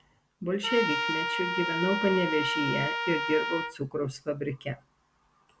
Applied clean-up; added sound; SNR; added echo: none; Trumpet; 1 dB; none.